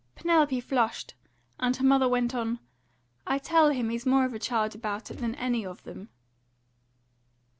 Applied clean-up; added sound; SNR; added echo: none; Gunshot, gunfire; 17 dB; none.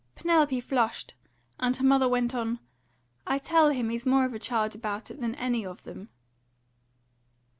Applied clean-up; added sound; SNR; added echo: none; none; none; none.